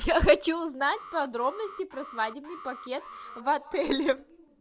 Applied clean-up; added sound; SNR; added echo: none; Alarm; 18 dB; none.